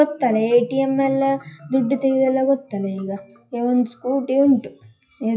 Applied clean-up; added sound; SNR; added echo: classical method WPE with log-MMSE.